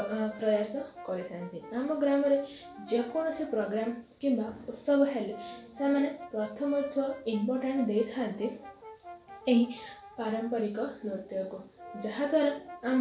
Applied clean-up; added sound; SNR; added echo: none; Brass instrument; 18 dB; none.